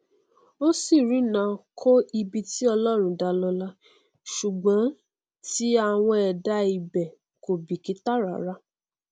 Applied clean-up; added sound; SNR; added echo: none; none; none; none.